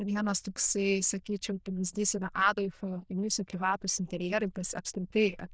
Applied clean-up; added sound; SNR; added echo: neural diffusion model UNIVERSE++.